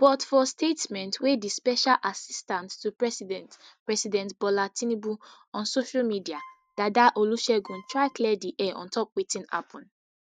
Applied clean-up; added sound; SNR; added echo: neural mask model RNNoise.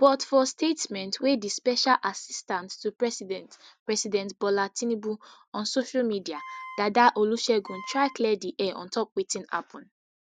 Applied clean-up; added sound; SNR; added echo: none; Wind instrument, woodwind instrument; 15 dB; none.